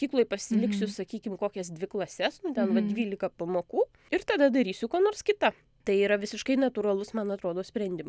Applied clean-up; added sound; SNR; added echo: none; none; none; none.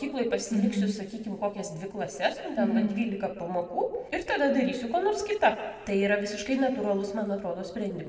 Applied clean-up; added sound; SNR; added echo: none; none; none; reverberation time 1.5 s.